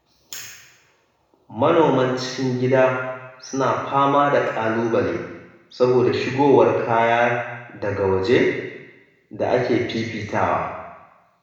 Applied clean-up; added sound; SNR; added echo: none; none; none; reverberation time 1.0 s.